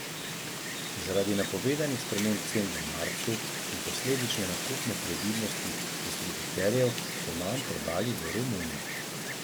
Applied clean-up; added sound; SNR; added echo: none; Wind; 2 dB; none.